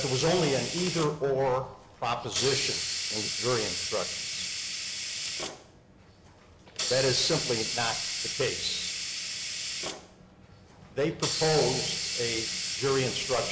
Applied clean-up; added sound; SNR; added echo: none; Hiss; 3 dB; none.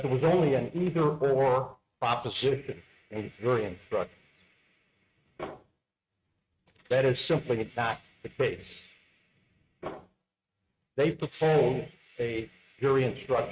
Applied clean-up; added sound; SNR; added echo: neural mask model RNNoise.